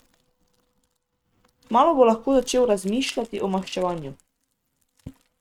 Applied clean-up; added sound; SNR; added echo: neural mask model RNNoise.